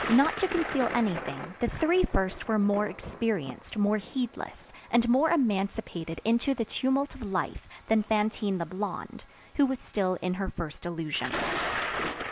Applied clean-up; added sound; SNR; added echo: none; Thunder; 11 dB; none.